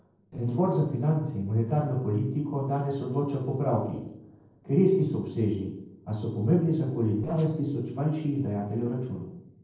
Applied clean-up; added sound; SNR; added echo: neural separator model SepFormer DNS4.